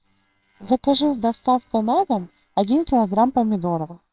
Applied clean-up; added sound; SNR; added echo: neural separator model SepFormer WHAMR!.